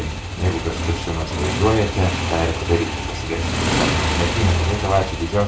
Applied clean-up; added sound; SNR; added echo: none; Motorcycle; 0 dB; reverberation time 0.2 s.